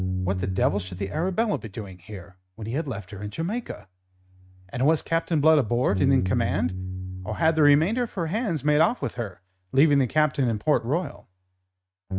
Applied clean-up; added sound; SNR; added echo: neural mask model RNNoise.